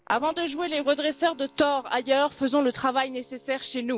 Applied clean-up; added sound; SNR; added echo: neural separator model SepFormer DNS4.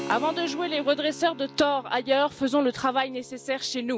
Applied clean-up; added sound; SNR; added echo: none; Keyboard (musical); 15 dB; none.